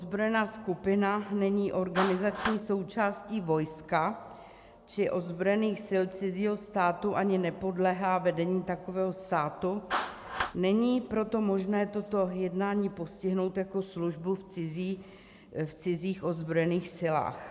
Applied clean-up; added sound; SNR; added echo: none; Clapping; 14 dB; none.